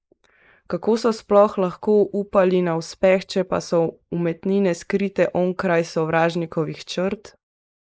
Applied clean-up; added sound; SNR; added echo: neural mask model Resemble Enhance denoiser.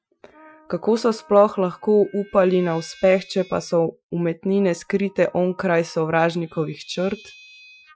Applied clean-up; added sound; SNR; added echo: classical method Wiener filter.